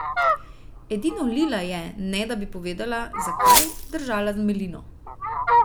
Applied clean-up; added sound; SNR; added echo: none; Fowl + Glass; -3 dB; none.